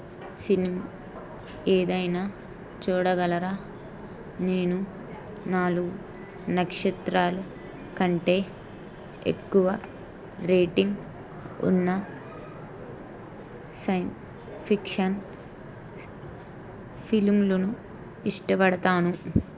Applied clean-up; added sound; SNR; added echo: none; Train; 16 dB; none.